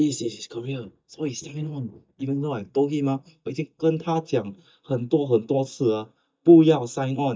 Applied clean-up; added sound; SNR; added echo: neural mask model DeepFilterNet 3.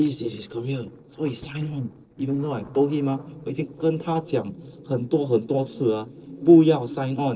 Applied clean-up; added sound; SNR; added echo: neural separator model SepFormer DNS4.